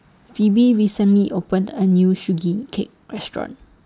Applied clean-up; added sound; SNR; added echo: none; none; none; none.